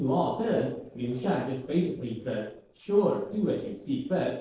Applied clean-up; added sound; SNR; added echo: neural separator model SepFormer DNS4.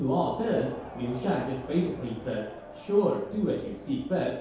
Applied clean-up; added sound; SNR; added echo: none; Crowd; 15 dB; reverberation time 0.8 s.